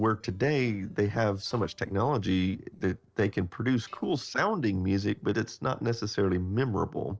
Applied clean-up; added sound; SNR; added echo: neural separator model SepFormer DNS4.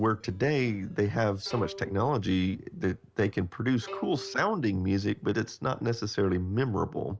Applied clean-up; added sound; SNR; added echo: none; Bowed string instrument; 18 dB; none.